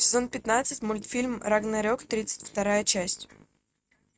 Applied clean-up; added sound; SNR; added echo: neural mask model RNNoise.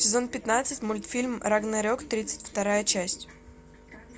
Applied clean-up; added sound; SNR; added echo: none; none; none; none.